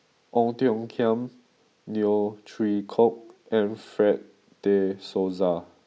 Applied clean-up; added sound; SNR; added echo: none; none; none; none.